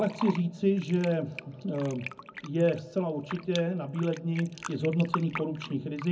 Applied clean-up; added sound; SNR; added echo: none; Fill (with liquid); 13 dB; reverberation time 0.4 s.